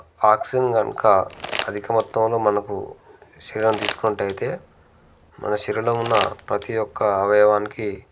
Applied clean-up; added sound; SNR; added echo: none; Crumpling, crinkling; 11 dB; none.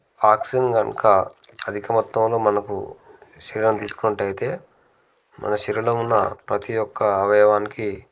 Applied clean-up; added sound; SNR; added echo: neural mask model Resemble Enhance denoiser.